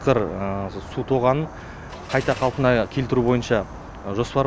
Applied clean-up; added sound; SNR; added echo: none; Car; 19 dB; none.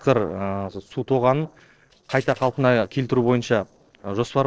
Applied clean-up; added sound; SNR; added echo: neural separator model SepFormer DNS4.